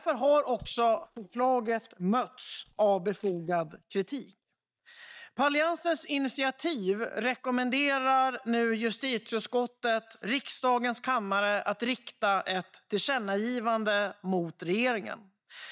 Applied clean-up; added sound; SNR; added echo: neural mask model DeepFilterNet 3.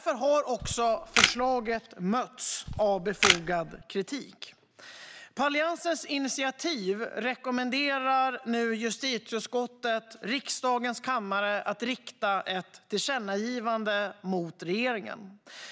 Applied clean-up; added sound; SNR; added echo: none; Camera; -1 dB; none.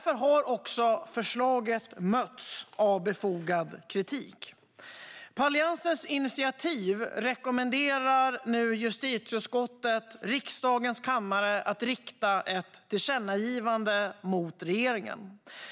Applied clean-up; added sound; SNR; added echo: none; none; none; none.